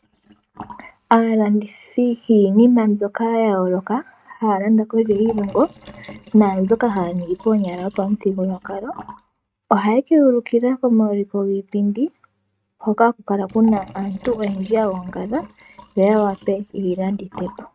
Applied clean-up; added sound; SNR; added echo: neural mask model RNNoise.